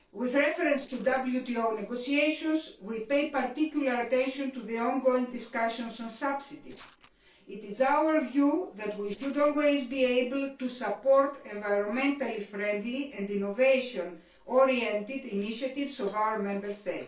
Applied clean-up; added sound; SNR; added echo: neural separator model SepFormer DNS4.